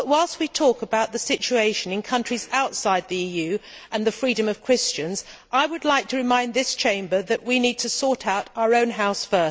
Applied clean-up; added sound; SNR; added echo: none; none; none; none.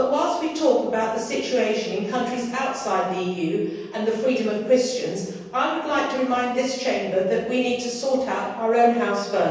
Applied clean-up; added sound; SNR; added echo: none; none; none; reverberation time 1.1 s.